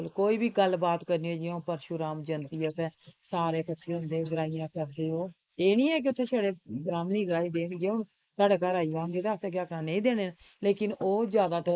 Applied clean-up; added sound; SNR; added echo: neural mask model Resemble Enhance denoiser.